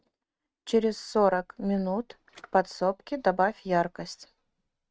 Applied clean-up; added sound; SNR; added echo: neural mask model RNNoise.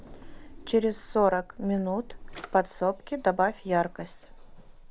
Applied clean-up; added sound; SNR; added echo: none; Drawer open or close; 16 dB; none.